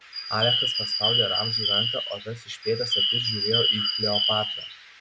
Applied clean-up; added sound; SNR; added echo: none; Bird; -5 dB; none.